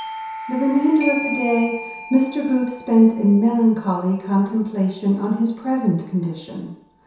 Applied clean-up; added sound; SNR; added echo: none; Doorbell; 15 dB; reverberation time 0.7 s.